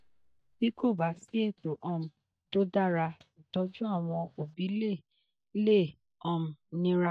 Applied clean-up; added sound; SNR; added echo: neural mask model DeepFilterNet 3.